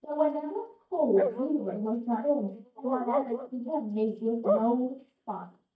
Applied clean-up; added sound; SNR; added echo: neural mask model DeepFilterNet 3.